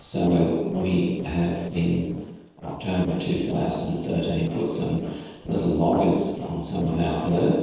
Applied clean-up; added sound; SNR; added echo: neural separator model SepFormer DNS4.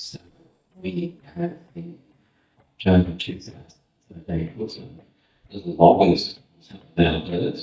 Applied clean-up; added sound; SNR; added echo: neural mask model DeepFilterNet 3.